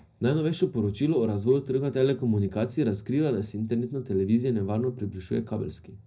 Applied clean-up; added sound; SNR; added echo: none; none; none; reverberation time 0.4 s.